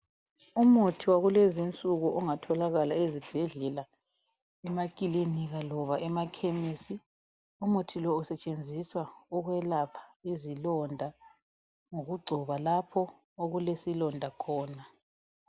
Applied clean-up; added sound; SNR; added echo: none; none; none; none.